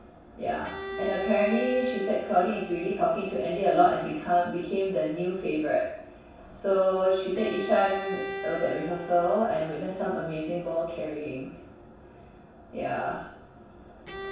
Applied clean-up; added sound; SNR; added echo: none; Bowed string instrument; 13 dB; reverberation time 0.7 s.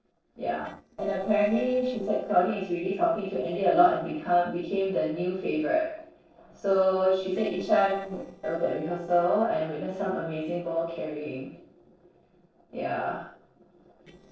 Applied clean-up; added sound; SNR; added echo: neural separator model SepFormer DNS4.